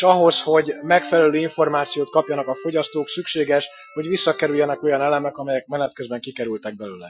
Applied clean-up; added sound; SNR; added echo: classical method Wiener filter.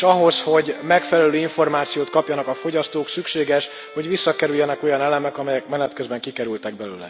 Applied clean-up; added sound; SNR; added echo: none; Wind instrument, woodwind instrument; 19 dB; none.